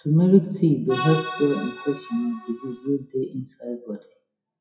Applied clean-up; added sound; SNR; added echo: classical method WPE with log-MMSE.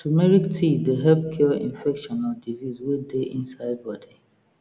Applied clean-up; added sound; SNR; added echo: none; none; none; none.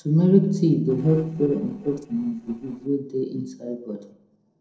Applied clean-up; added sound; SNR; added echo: neural separator model SepFormer DNS4.